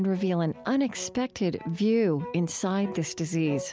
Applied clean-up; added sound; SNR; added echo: none; none; none; none.